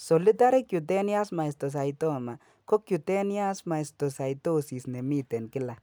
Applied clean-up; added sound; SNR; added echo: none; none; none; none.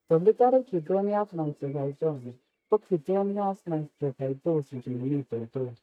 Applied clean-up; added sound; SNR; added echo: neural mask model DeepFilterNet 3.